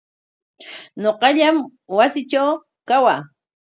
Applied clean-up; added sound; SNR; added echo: none; none; none; none.